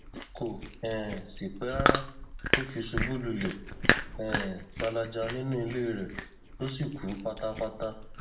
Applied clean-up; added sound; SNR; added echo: none; Chewing, mastication; -1 dB; reverberation time 0.5 s.